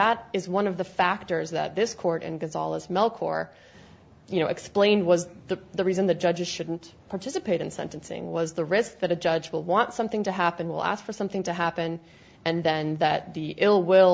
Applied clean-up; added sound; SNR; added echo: none; none; none; none.